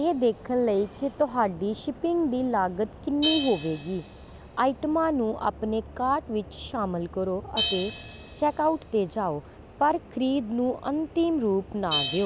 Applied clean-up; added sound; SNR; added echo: none; Crash cymbal; 11 dB; none.